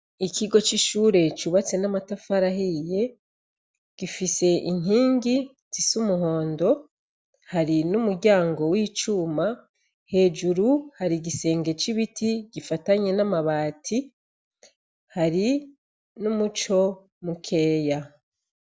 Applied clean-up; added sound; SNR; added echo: none; none; none; none.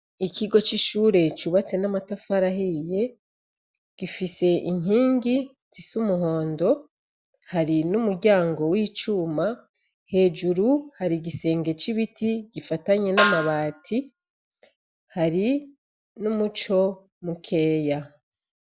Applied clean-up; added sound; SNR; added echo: none; Snare drum; 4 dB; none.